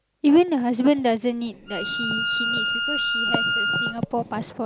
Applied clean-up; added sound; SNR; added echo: none; Bowed string instrument; 1 dB; none.